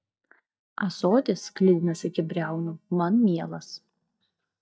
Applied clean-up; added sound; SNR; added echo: neural mask model DeepFilterNet 3.